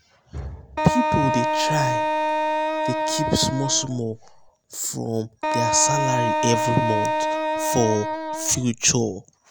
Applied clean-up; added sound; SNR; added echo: none; Wind instrument, woodwind instrument; -1 dB; none.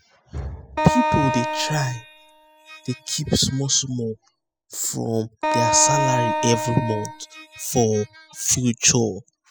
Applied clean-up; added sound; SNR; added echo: classical method spectral subtraction.